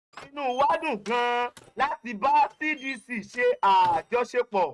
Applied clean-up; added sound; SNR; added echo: neural mask model RNNoise.